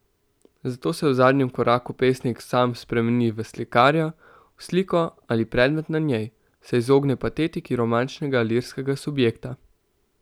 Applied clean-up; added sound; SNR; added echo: none; none; none; none.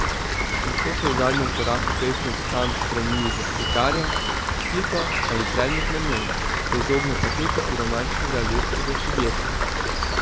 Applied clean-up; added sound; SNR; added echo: none; Rain; -4 dB; none.